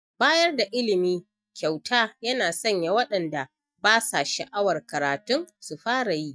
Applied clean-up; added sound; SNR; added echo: neural mask model DeepFilterNet 3.